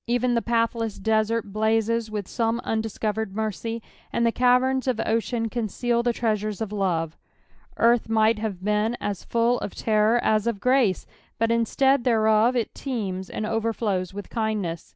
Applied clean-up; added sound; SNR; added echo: none; none; none; none.